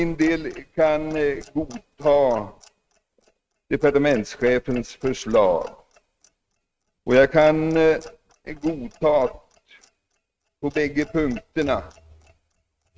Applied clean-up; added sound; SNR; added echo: neural mask model RNNoise.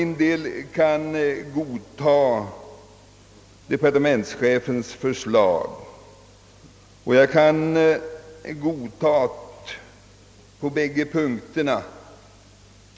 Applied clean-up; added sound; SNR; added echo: none; none; none; none.